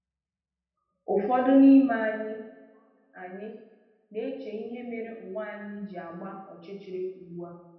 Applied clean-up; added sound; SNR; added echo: none; none; none; reverberation time 0.9 s.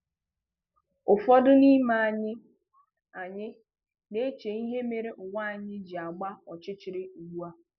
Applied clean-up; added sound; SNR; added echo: none; none; none; none.